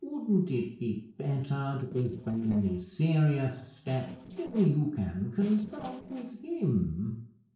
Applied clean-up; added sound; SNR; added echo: neural separator model SepFormer DNS4.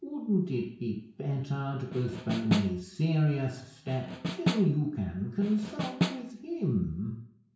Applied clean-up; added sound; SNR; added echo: none; Snare drum; 3 dB; reverberation time 0.6 s.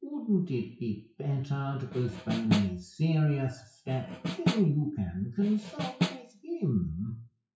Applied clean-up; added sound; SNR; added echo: classical method WPE with log-MMSE.